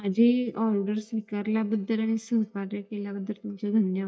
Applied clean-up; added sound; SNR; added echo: neural mask model DeepFilterNet 3.